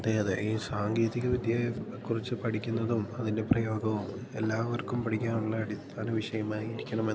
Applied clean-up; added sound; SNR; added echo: none; none; none; none.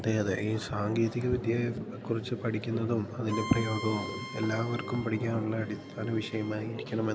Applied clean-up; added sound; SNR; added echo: none; Bowed string instrument; 13 dB; none.